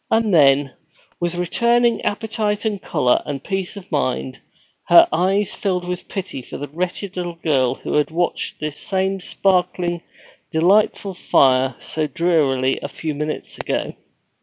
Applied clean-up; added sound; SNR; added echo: none; none; none; none.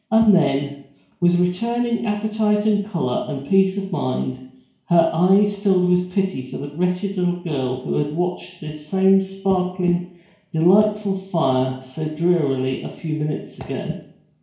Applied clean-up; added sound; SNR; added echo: none; none; none; reverberation time 0.6 s.